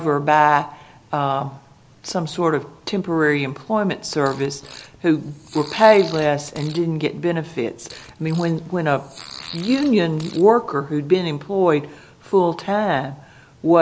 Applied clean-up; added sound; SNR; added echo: none; Fart; 20 dB; none.